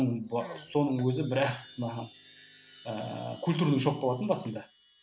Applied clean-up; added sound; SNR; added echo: none; Fart + Chime; 19 dB; none.